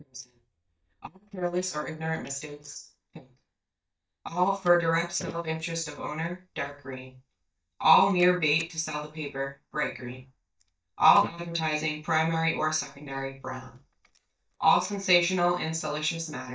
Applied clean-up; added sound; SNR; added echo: neural mask model DeepFilterNet 3.